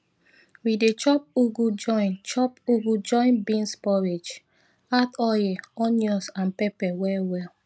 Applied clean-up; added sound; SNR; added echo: none; none; none; none.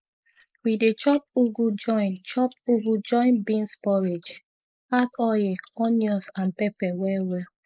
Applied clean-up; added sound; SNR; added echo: neural mask model Resemble Enhance denoiser.